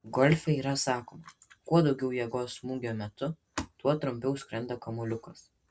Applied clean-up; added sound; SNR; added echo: none; none; none; none.